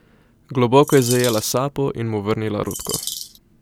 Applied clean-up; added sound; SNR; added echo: none; Bird vocalization, bird call, bird song; 9 dB; none.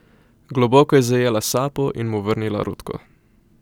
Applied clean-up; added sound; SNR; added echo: none; none; none; none.